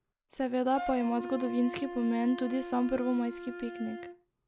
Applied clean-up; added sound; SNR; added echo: none; Wind instrument, woodwind instrument; 10 dB; none.